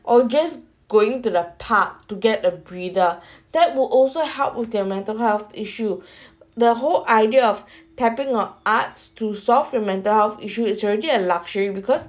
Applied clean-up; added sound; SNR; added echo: none; none; none; none.